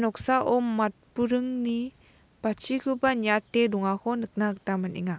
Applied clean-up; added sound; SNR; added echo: none; none; none; none.